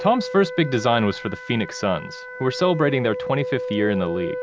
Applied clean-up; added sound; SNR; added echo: none; Wind instrument, woodwind instrument; 9 dB; none.